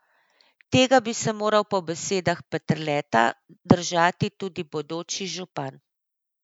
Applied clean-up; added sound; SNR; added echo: none; none; none; none.